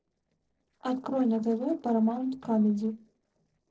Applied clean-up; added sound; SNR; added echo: neural separator model SepFormer DNS4.